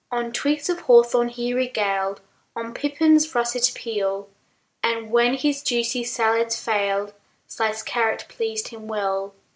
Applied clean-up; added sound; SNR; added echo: none; none; none; none.